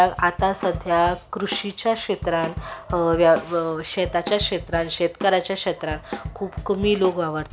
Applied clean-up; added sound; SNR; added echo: none; Drum kit; 12 dB; none.